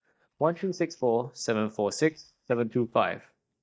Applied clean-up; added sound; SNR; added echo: neural mask model DeepFilterNet 3.